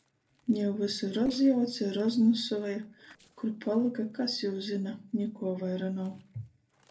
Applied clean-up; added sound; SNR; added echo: neural separator model SepFormer DNS4.